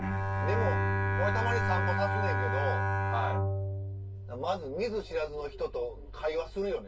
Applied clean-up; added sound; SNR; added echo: none; Bowed string instrument; -3 dB; reverberation time 0.1 s.